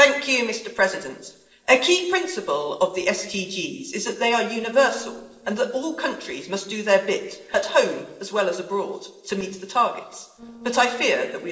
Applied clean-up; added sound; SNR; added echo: neural separator model SepFormer DNS4.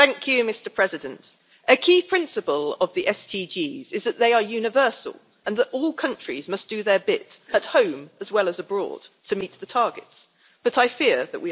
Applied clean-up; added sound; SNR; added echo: none; none; none; none.